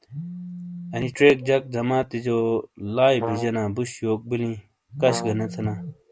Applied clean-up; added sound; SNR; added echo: none; Telephone + Brass instrument; 9 dB; none.